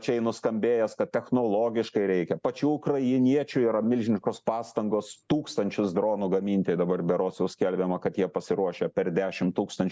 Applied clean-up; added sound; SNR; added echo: none; none; none; none.